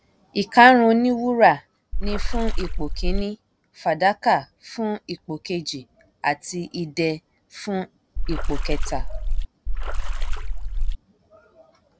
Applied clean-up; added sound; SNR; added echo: none; Water / Splash, splatter; -3 dB; none.